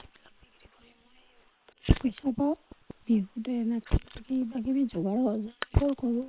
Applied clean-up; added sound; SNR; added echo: neural separator model SepFormer WHAM!.